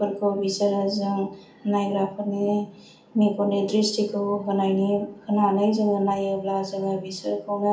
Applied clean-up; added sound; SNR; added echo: none; none; none; reverberation time 0.4 s.